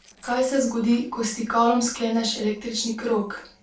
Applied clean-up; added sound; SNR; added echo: neural separator model SepFormer DNS4.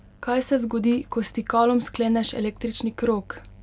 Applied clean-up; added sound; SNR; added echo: none; none; none; none.